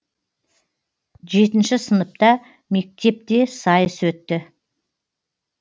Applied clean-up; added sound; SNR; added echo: none; none; none; none.